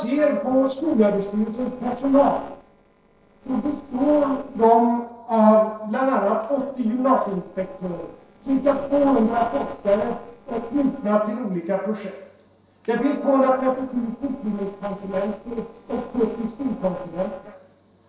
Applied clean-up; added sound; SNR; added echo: neural separator model SepFormer DNS4.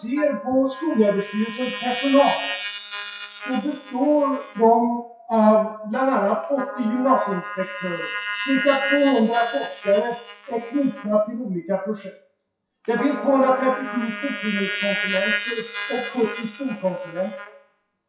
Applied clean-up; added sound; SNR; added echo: classical method WPE with log-MMSE.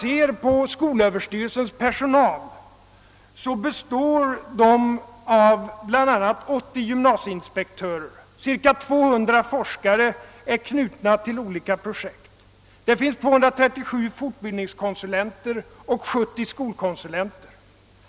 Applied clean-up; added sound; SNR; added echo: none; none; none; none.